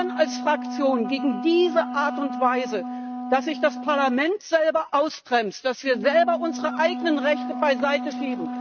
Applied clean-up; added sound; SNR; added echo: neural mask model RNNoise.